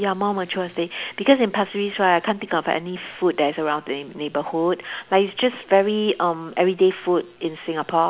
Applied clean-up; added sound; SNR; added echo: none; none; none; none.